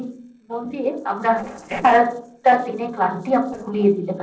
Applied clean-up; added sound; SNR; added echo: neural separator model SepFormer DNS4.